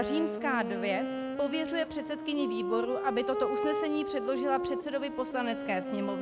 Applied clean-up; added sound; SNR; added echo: none; Wind instrument, woodwind instrument; 2 dB; none.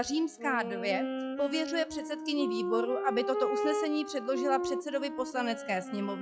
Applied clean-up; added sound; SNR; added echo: classical method log-MMSE.